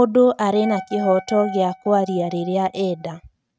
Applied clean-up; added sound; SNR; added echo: neural mask model RNNoise.